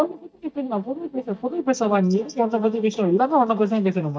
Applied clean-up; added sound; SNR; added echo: neural mask model DeepFilterNet 3.